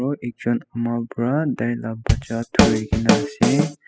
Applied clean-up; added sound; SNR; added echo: classical method spectral subtraction.